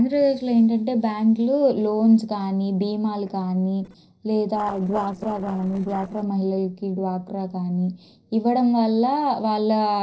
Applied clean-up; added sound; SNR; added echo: neural separator model SepFormer DNS4.